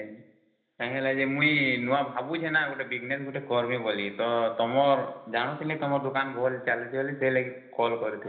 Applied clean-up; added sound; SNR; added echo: none; none; none; reverberation time 0.8 s.